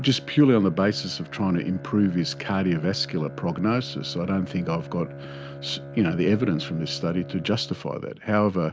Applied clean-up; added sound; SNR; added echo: none; Bowed string instrument; 15 dB; none.